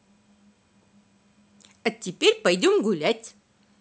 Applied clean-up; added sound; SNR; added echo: none; none; none; none.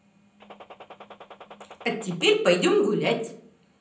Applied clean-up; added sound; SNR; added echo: none; Gunshot, gunfire; 20 dB; reverberation time 0.6 s.